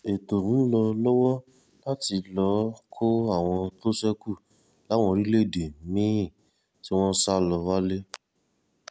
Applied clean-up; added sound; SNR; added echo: none; none; none; none.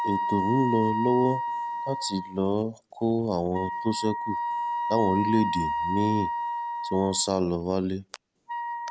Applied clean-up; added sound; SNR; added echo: none; Wind instrument, woodwind instrument; 3 dB; none.